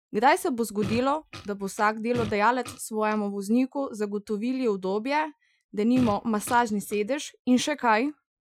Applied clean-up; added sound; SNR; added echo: classical method Wiener filter.